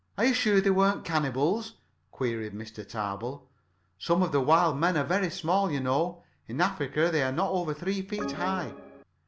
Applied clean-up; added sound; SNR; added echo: none; Organ; 8 dB; none.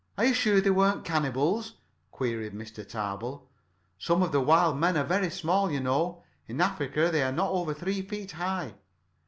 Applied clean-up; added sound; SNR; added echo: none; none; none; none.